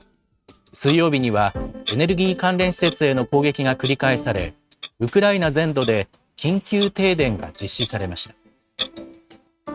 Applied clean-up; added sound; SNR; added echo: neural mask model RNNoise.